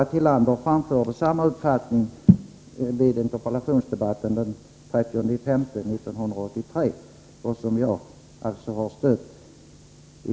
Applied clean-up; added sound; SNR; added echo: none; none; none; none.